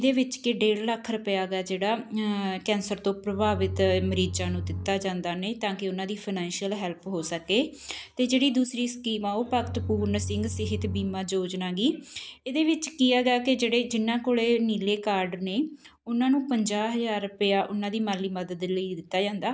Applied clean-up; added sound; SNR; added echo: none; Bowed string instrument; 6 dB; none.